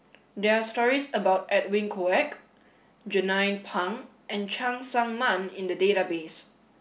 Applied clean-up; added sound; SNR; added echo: none; none; none; none.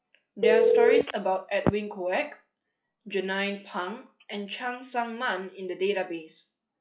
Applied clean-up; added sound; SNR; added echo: classical method log-MMSE.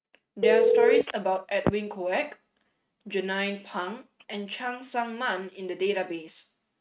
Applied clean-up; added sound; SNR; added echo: neural mask model RNNoise.